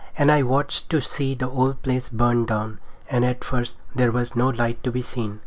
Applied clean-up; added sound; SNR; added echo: none; none; none; none.